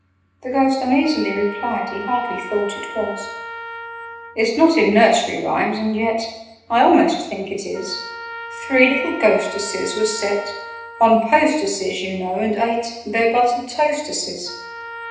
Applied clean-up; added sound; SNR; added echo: none; Trumpet; 15 dB; reverberation time 0.9 s.